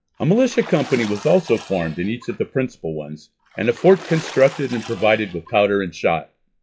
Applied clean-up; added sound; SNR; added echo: classical method log-MMSE.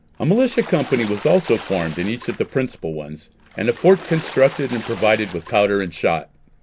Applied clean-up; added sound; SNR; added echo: none; Water / Splash, splatter; 16 dB; none.